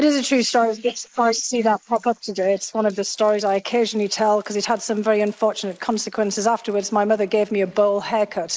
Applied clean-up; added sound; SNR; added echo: neural mask model Resemble Enhance denoiser.